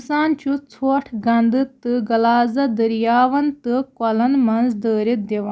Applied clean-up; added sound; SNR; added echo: none; none; none; none.